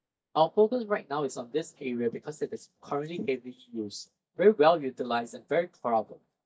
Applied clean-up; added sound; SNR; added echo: neural mask model DeepFilterNet 3.